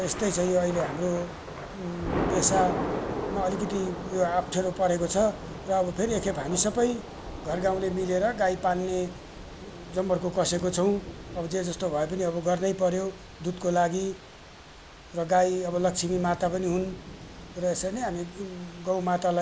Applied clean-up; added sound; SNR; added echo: none; Thunder / Rain; 9 dB; none.